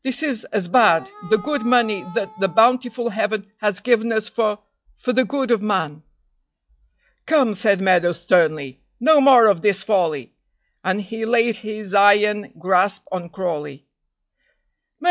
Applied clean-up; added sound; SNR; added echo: classical method log-MMSE.